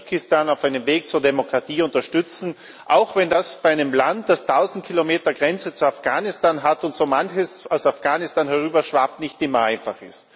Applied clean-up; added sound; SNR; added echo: none; none; none; none.